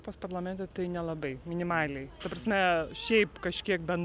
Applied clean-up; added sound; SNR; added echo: none; none; none; none.